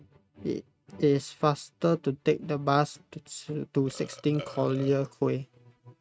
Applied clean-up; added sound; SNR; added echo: neural mask model RNNoise.